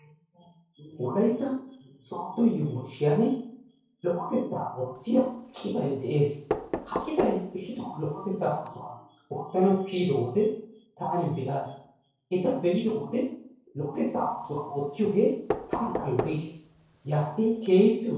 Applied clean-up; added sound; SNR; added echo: neural separator model SepFormer DNS4.